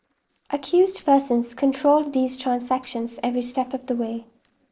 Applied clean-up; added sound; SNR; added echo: neural separator model SepFormer DNS4.